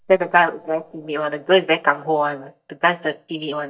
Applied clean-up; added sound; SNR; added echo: neural mask model DeepFilterNet 3.